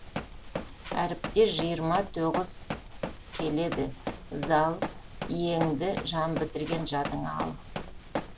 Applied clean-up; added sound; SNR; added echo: none; Run; 7 dB; none.